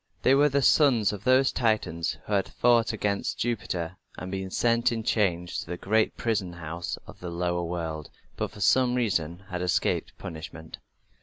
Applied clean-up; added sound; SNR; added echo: none; none; none; none.